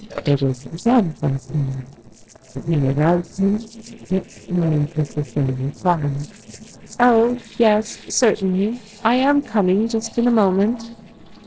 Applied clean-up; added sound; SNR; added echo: neural separator model SepFormer DNS4.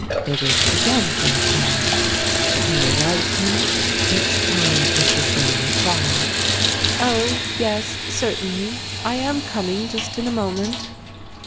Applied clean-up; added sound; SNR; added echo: none; Bathtub (filling or washing) / Water tap, faucet; -5 dB; none.